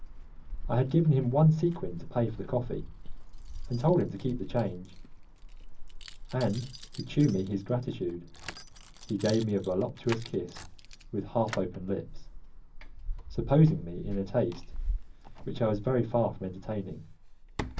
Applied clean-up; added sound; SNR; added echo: none; Keys jangling; 9 dB; reverberation time 0.4 s.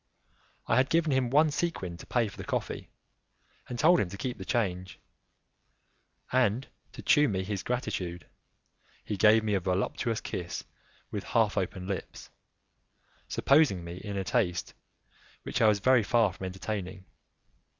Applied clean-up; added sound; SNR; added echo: none; none; none; none.